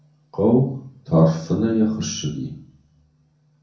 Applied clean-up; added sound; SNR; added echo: none; none; none; reverberation time 0.5 s.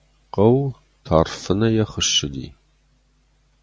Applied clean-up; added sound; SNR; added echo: none; none; none; none.